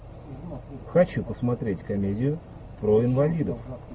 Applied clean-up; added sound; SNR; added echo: none; none; none; none.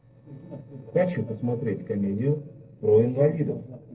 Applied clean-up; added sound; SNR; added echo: neural separator model SepFormer DNS4.